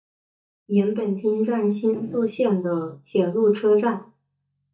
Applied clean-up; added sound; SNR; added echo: neural mask model DeepFilterNet 3.